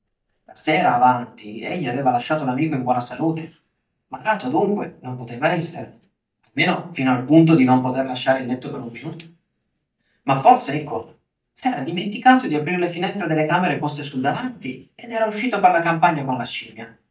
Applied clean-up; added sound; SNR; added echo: neural mask model DeepFilterNet 3.